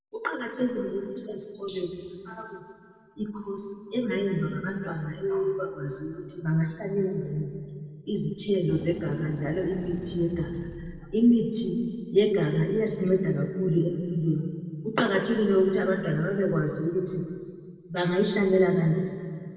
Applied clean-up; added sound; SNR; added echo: neural separator model SepFormer DNS4.